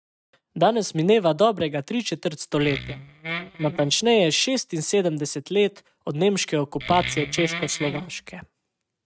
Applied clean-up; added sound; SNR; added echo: neural mask model RNNoise.